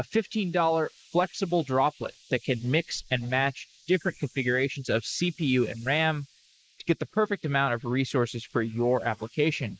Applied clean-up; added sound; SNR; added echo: neural mask model Resemble Enhance denoiser.